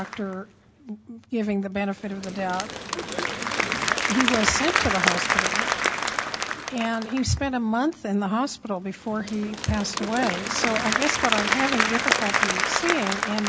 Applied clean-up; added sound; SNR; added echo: none; Applause / Crowd; -1 dB; none.